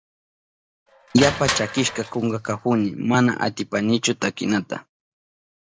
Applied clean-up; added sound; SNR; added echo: none; Crushing; 9 dB; none.